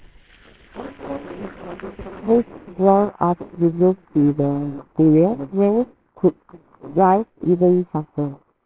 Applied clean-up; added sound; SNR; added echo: neural separator model SepFormer WHAMR!.